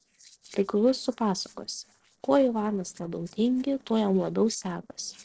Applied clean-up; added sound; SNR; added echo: neural separator model SepFormer DNS4.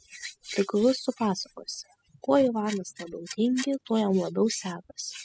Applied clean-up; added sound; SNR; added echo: classical method spectral subtraction.